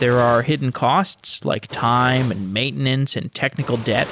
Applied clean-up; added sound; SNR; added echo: none; Fire; 18 dB; none.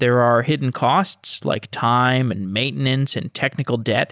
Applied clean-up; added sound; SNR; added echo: none; none; none; none.